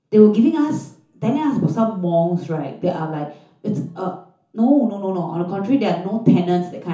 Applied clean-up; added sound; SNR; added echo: none; none; none; reverberation time 0.9 s.